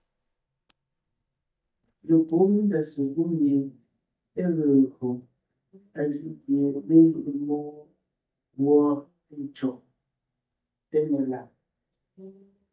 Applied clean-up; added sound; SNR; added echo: neural mask model DeepFilterNet 3.